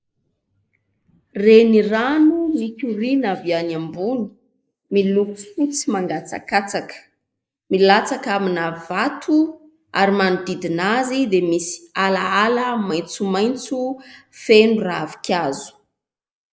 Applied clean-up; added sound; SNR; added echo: neural mask model Resemble Enhance denoiser.